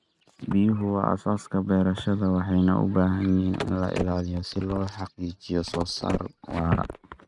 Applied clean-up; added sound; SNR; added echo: neural mask model RNNoise.